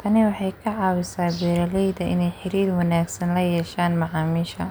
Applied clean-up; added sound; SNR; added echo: none; none; none; none.